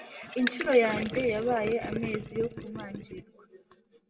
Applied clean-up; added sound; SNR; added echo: none; Gurgling; 8 dB; reverberation time 0.7 s.